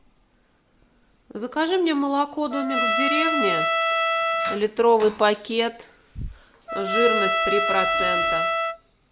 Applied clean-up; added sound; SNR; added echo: none; Trumpet; 0 dB; none.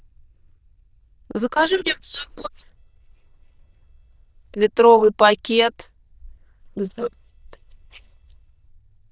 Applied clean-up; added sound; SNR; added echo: neural diffusion model UNIVERSE++.